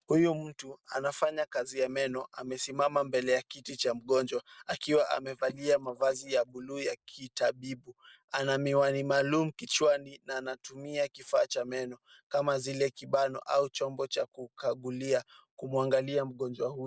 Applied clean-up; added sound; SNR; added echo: neural mask model Resemble Enhance denoiser.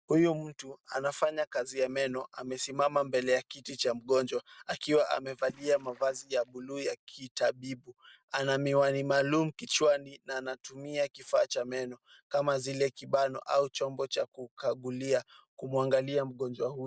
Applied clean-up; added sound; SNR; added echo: neural mask model DeepFilterNet 3.